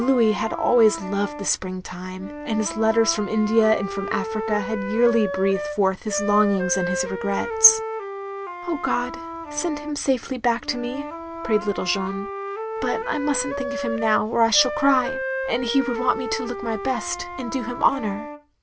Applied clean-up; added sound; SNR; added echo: none; Wind instrument, woodwind instrument; 7 dB; none.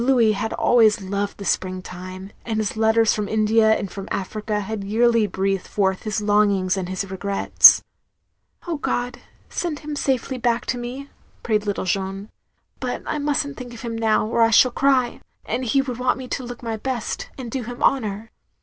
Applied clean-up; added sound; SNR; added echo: none; none; none; none.